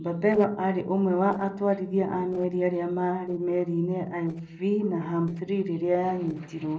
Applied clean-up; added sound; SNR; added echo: neural separator model SepFormer DNS4.